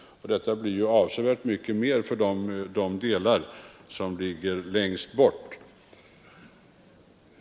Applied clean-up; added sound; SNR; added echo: none; none; none; none.